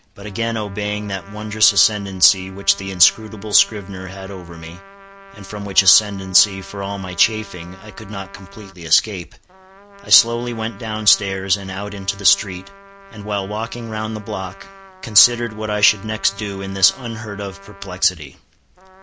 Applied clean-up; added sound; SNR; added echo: none; Trumpet; 20 dB; none.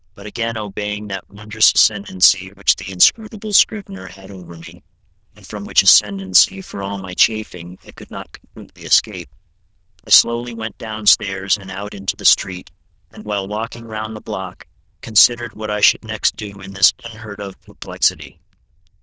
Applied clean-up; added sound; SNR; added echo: neural diffusion model UNIVERSE++.